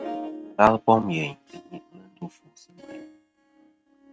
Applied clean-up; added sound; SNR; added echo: neural mask model RNNoise.